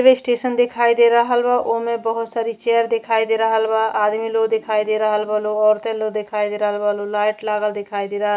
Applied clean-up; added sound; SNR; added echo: none; none; none; none.